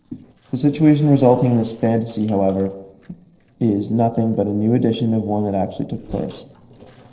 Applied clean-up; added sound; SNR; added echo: neural separator model SepFormer DNS4.